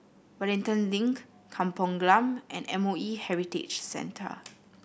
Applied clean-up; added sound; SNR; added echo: none; none; none; none.